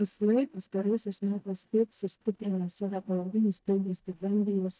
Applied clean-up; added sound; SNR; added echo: neural mask model DeepFilterNet 3.